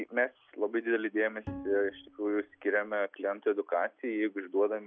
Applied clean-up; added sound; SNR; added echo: none; Bowed string instrument; 15 dB; none.